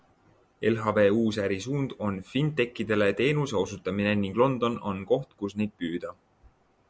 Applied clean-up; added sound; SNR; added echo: none; none; none; none.